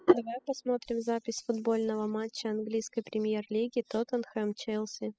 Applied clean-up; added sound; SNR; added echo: classical method spectral subtraction.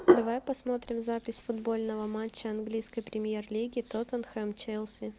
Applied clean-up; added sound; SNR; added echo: none; Hands; 1 dB; none.